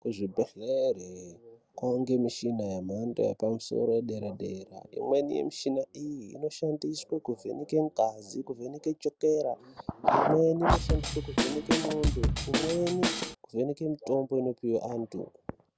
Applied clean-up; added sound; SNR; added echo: none; Drum kit; -1 dB; none.